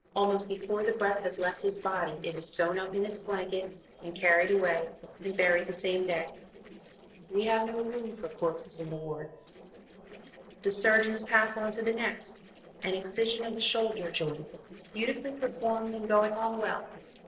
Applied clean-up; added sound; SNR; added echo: neural separator model SepFormer DNS4.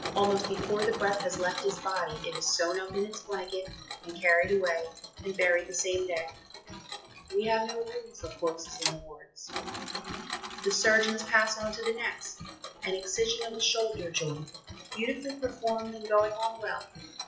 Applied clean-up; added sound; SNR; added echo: classical method WPE with log-MMSE.